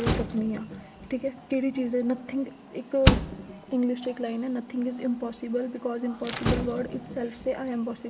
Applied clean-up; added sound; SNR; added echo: none; Slam; 3 dB; none.